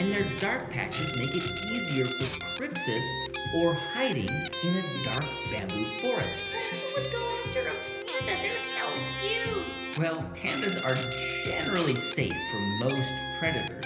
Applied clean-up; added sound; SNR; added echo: none; Guitar; 5 dB; reverberation time 1.4 s.